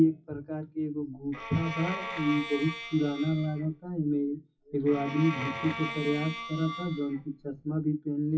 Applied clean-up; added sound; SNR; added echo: classical method WPE with log-MMSE.